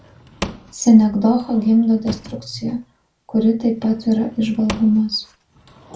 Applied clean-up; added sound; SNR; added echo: none; Drawer open or close / Wood; 17 dB; reverberation time 0.2 s.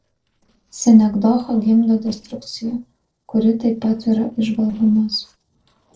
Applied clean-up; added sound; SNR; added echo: neural separator model SepFormer DNS4.